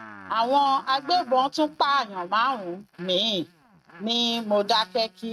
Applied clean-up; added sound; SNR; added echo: neural mask model RNNoise.